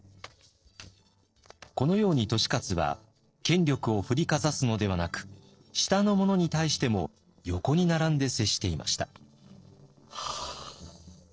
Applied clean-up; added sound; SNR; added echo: neural separator model SepFormer DNS4.